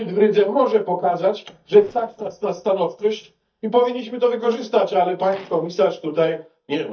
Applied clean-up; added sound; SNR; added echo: neural mask model DeepFilterNet 3.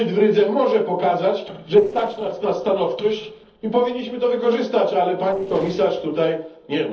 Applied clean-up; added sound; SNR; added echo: neural separator model SepFormer DNS4.